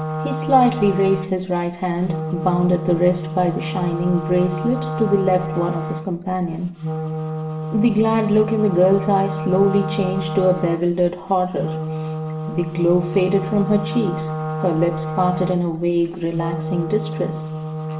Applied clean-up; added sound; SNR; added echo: none; Wind instrument, woodwind instrument; 6 dB; reverberation time 1.5 s.